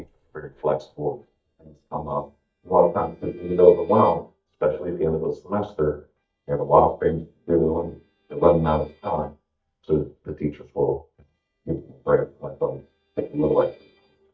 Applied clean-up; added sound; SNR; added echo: neural mask model DeepFilterNet 3.